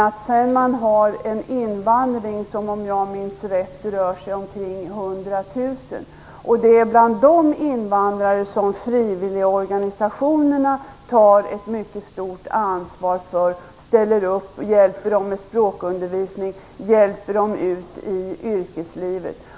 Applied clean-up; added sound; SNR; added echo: none; none; none; none.